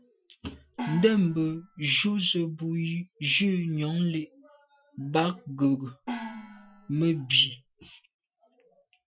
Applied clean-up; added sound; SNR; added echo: classical method Wiener filter.